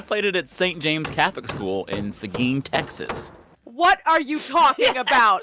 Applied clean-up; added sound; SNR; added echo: none; Hammer; 14 dB; none.